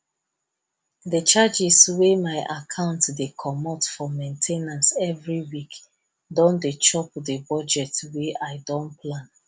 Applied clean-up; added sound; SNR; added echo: none; none; none; none.